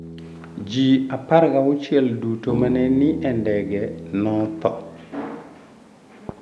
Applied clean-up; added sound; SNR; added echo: none; Bass guitar; 13 dB; none.